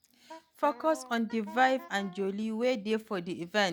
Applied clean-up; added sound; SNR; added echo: none; Wind instrument, woodwind instrument; 18 dB; none.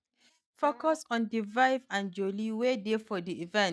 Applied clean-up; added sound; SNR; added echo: neural mask model DeepFilterNet 3.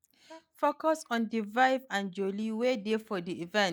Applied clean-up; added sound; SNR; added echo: neural mask model Resemble Enhance denoiser.